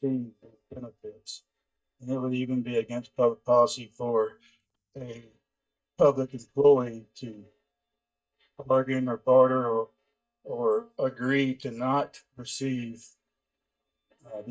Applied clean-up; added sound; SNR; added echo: neural mask model DeepFilterNet 3.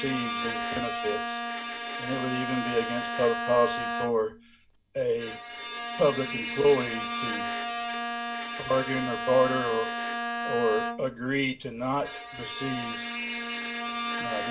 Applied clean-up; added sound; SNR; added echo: none; Bowed string instrument; 3 dB; reverberation time 0.1 s.